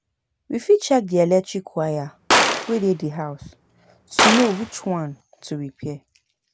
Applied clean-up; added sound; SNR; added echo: none; Gunshot, gunfire; 0 dB; none.